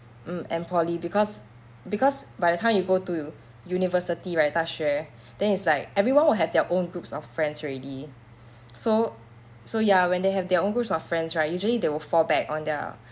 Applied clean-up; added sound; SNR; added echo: none; none; none; none.